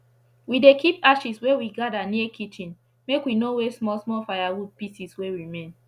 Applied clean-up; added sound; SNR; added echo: none; none; none; none.